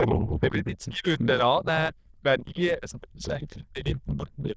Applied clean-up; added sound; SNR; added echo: neural diffusion model UNIVERSE++.